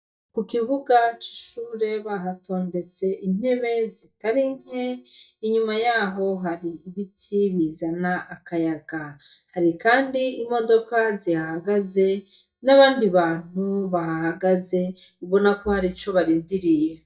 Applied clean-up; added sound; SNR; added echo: neural mask model DeepFilterNet 3.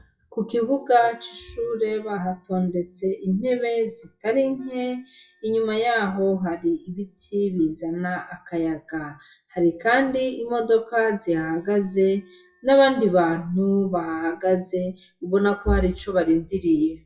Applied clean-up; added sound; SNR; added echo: classical method WPE with log-MMSE.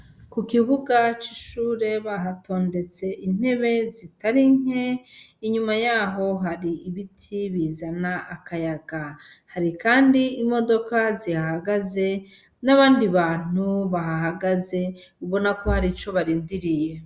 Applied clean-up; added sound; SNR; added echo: none; none; none; none.